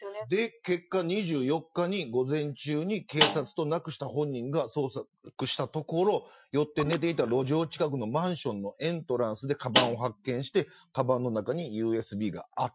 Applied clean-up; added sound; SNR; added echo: classical method Wiener filter.